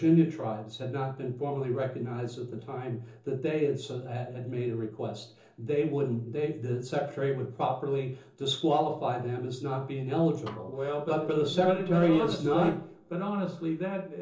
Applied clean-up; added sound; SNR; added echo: neural separator model SepFormer DNS4.